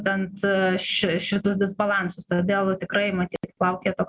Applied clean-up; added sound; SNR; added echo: none; none; none; none.